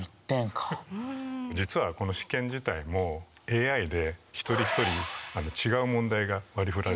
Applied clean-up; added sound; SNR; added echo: none; none; none; none.